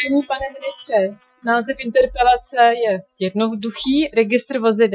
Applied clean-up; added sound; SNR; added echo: classical method Wiener filter.